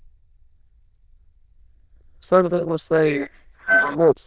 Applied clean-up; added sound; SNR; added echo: neural diffusion model UNIVERSE++.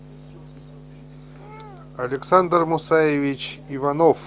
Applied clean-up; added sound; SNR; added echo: none; none; none; none.